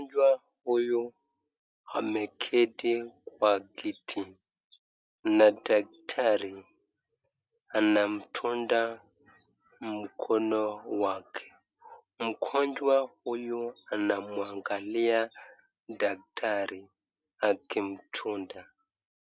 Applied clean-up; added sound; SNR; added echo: none; none; none; none.